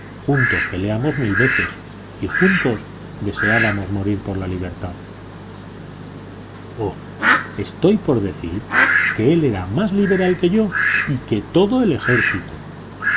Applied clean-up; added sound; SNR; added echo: none; Fowl; 2 dB; none.